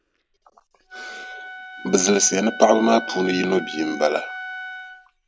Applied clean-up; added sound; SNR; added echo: none; Wind instrument, woodwind instrument; 13 dB; none.